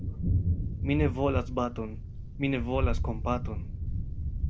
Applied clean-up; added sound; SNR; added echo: none; Thunder; -2 dB; none.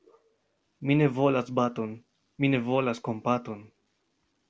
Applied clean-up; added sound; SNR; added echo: none; none; none; none.